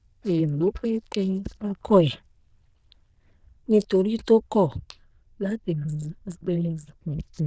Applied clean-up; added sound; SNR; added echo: neural diffusion model UNIVERSE++.